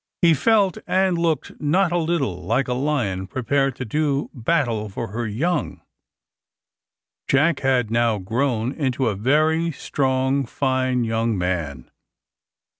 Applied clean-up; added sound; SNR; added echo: none; none; none; none.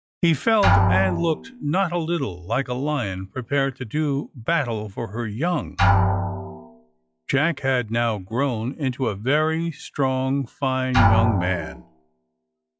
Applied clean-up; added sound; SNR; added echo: classical method log-MMSE.